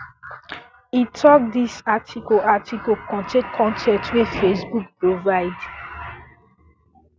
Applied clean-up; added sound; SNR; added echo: none; none; none; none.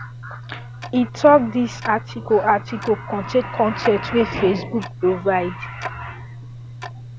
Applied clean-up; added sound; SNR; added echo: none; Tick-tock; 13 dB; none.